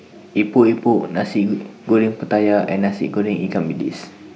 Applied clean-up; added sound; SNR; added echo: none; none; none; none.